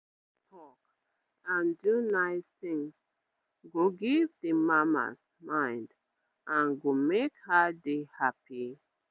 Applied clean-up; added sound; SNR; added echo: none; none; none; none.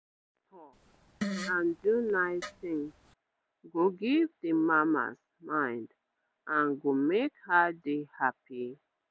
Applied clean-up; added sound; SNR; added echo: none; Fart; 10 dB; none.